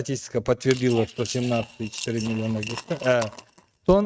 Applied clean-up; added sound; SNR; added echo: neural mask model RNNoise.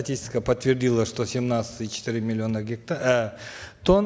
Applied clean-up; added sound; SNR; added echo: none; none; none; none.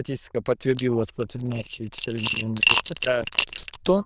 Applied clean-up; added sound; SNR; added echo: neural diffusion model UNIVERSE++.